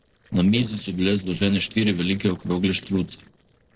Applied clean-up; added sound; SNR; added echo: neural separator model SepFormer DNS4.